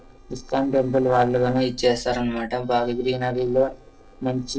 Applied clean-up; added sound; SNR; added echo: neural separator model SepFormer DNS4.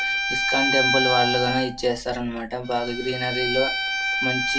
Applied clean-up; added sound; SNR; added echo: none; Bowed string instrument; -1 dB; reverberation time 0.2 s.